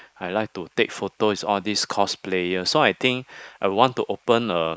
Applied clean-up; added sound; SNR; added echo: neural mask model Resemble Enhance denoiser.